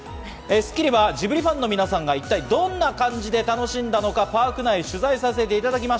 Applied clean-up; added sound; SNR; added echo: none; none; none; none.